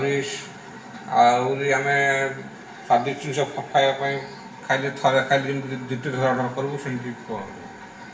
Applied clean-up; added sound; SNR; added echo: none; none; none; reverberation time 1.1 s.